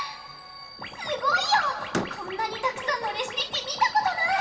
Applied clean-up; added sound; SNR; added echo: none; Slam; 13 dB; reverberation time 2.6 s.